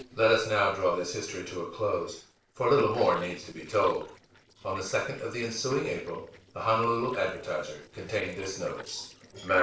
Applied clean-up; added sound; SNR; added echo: neural separator model SepFormer DNS4.